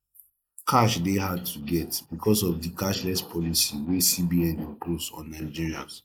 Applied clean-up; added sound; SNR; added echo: neural mask model Resemble Enhance denoiser.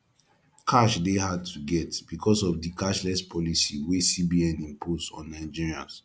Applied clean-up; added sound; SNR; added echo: none; none; none; none.